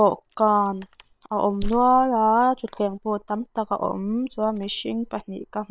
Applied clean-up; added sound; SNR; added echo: neural separator model SepFormer WHAM!.